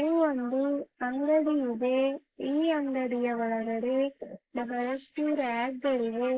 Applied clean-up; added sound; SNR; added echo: neural mask model Resemble Enhance denoiser.